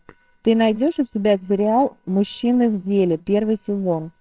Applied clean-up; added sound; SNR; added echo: neural separator model SepFormer WHAMR!.